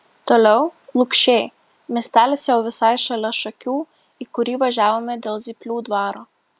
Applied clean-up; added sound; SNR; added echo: none; none; none; none.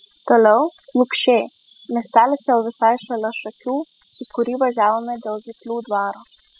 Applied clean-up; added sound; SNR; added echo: classical method spectral subtraction.